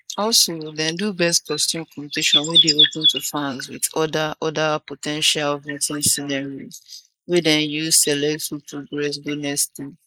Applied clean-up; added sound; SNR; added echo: neural mask model Resemble Enhance denoiser.